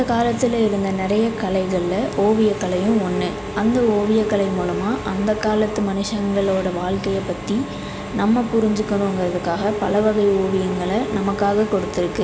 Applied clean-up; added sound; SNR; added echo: none; Engine / Mechanisms; 8 dB; none.